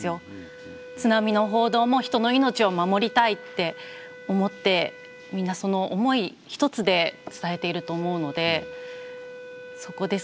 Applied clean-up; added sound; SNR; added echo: none; Wind instrument, woodwind instrument; 16 dB; none.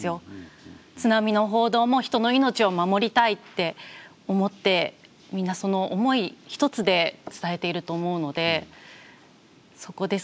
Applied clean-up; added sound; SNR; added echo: none; none; none; none.